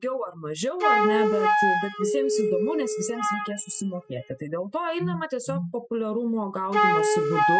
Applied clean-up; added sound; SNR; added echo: classical method spectral subtraction.